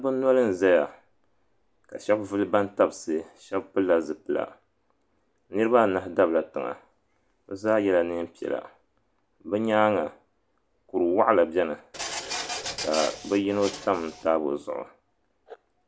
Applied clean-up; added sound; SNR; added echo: none; Printer; 8 dB; none.